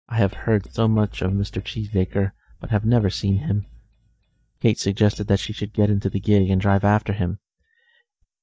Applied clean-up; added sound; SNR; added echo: neural mask model DeepFilterNet 3.